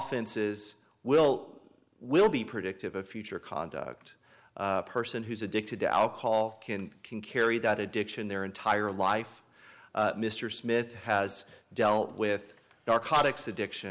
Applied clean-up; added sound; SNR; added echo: none; none; none; none.